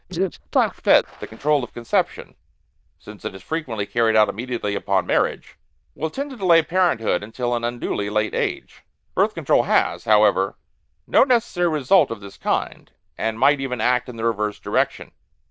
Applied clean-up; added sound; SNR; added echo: neural diffusion model UNIVERSE++.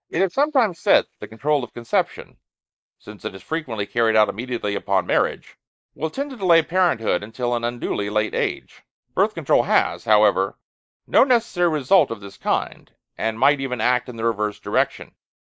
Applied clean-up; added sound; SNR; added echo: neural mask model Resemble Enhance denoiser.